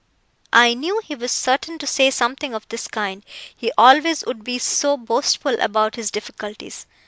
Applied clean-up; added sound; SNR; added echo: none; none; none; none.